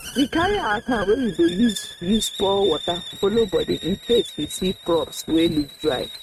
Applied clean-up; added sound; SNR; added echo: neural mask model RNNoise.